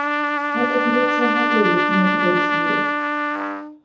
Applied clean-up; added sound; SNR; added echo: none; Trumpet; -4 dB; reverberation time 0.6 s.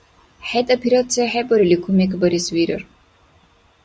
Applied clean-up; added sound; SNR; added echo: none; none; none; none.